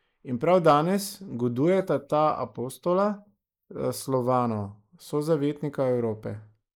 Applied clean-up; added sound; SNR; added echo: neural mask model Resemble Enhance denoiser.